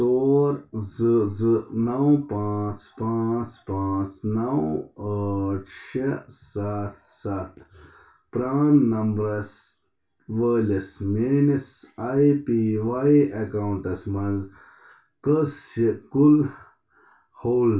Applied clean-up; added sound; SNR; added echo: none; none; none; reverberation time 0.3 s.